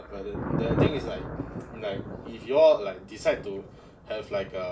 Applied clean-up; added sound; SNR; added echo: none; Thunder; 5 dB; reverberation time 0.2 s.